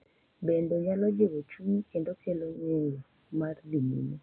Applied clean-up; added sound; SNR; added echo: neural mask model Resemble Enhance denoiser.